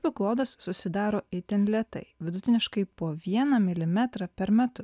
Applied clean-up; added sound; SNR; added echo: none; none; none; none.